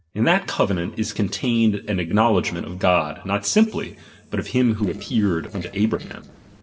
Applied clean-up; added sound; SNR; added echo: neural separator model SepFormer DNS4.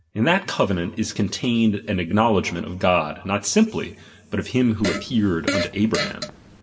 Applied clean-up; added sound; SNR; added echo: none; Fart; 6 dB; reverberation time 1.7 s.